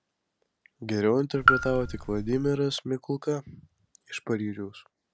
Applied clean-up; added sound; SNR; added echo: none; Raindrop / Drip; -2 dB; none.